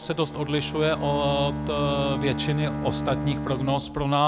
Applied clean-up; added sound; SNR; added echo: none; Bowed string instrument; 5 dB; none.